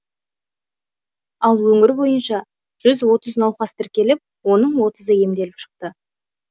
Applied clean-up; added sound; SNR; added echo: none; none; none; none.